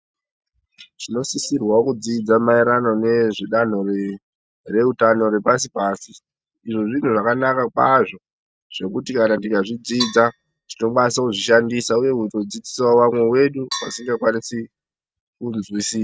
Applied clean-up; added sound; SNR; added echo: neural mask model RNNoise.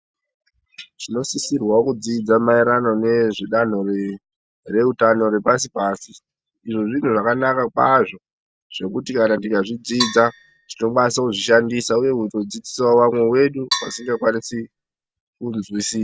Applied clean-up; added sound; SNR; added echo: none; Percussion; 10 dB; none.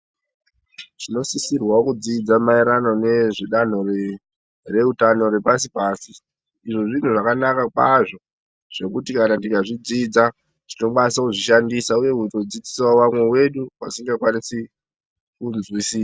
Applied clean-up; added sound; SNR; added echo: none; none; none; none.